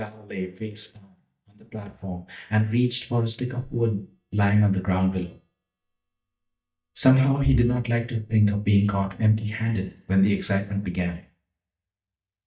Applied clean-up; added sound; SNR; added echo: neural mask model DeepFilterNet 3.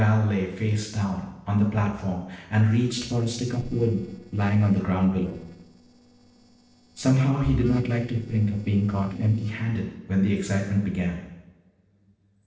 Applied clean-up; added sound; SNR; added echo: neural separator model SepFormer DNS4.